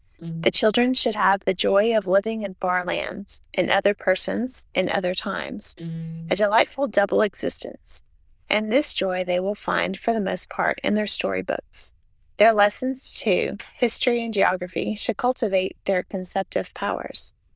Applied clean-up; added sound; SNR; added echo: neural diffusion model UNIVERSE++.